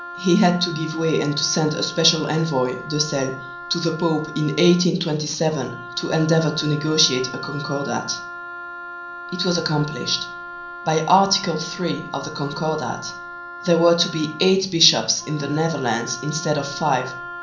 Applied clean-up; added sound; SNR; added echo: none; Wind instrument, woodwind instrument; 13 dB; reverberation time 0.6 s.